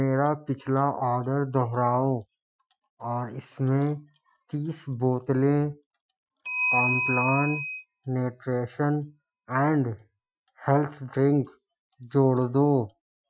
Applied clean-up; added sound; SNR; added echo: classical method Wiener filter.